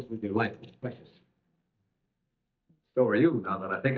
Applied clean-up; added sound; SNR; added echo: neural mask model DeepFilterNet 3.